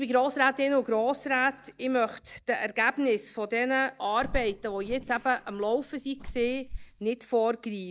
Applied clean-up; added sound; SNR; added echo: neural mask model DeepFilterNet 3.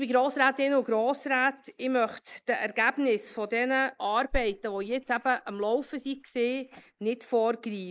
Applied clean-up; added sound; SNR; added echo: neural mask model Resemble Enhance denoiser.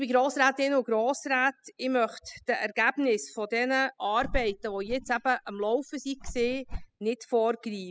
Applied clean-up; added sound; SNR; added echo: classical method spectral subtraction.